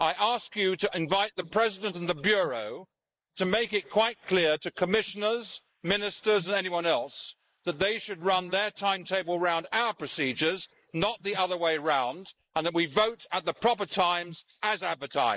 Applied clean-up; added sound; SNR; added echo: neural mask model Resemble Enhance denoiser.